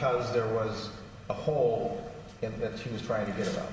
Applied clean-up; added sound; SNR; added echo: none; none; none; reverberation time 2.9 s.